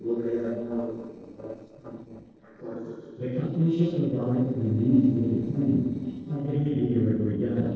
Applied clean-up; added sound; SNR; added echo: neural separator model SepFormer DNS4.